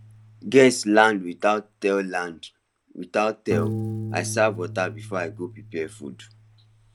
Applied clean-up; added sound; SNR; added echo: none; Piano; 11 dB; none.